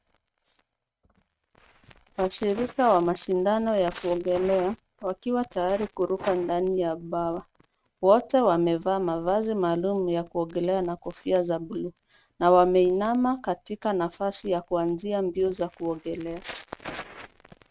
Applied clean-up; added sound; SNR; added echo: neural mask model RNNoise.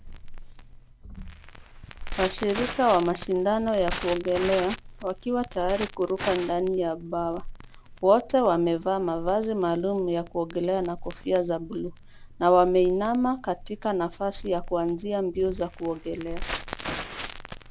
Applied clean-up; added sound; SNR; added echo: none; Crackle; 11 dB; none.